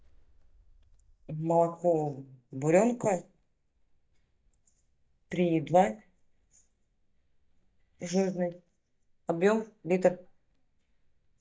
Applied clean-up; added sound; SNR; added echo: neural mask model DeepFilterNet 3.